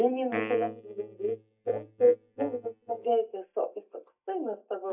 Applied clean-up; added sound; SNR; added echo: neural mask model DeepFilterNet 3.